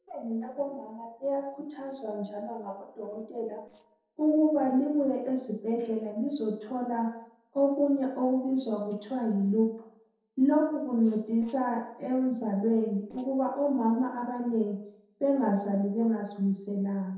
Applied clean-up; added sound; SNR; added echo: neural separator model SepFormer DNS4.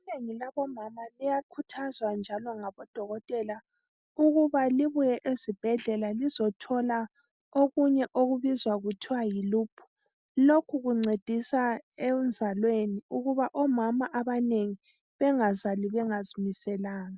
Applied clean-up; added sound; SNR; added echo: none; none; none; none.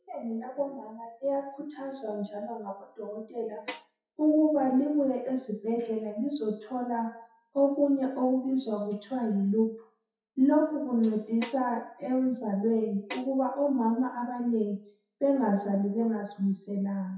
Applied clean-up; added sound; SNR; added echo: classical method WPE with log-MMSE.